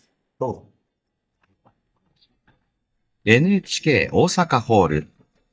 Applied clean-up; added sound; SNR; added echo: neural mask model DeepFilterNet 3.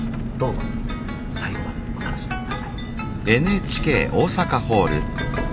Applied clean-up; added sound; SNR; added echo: none; Engine; 3 dB; none.